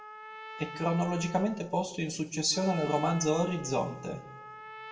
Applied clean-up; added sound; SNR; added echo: none; Trumpet; 14 dB; reverberation time 0.6 s.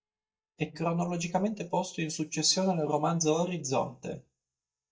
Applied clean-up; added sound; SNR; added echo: neural mask model DeepFilterNet 3.